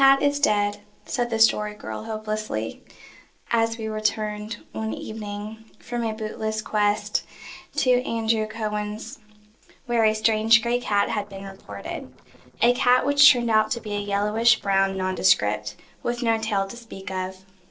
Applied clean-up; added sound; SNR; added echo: neural separator model SepFormer DNS4.